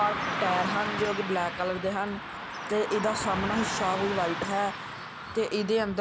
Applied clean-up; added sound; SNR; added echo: none; Car passing by / Traffic noise, roadway noise; 4 dB; none.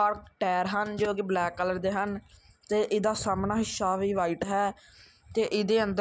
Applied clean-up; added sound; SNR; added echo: none; none; none; none.